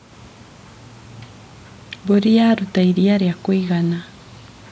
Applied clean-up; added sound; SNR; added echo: none; none; none; none.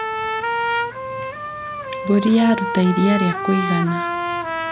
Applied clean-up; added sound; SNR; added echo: none; Trumpet; 4 dB; none.